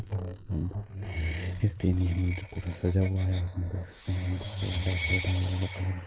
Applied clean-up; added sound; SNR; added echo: neural mask model Resemble Enhance denoiser.